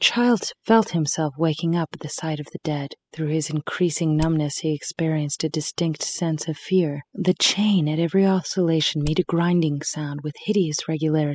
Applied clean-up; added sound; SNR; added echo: classical method spectral subtraction.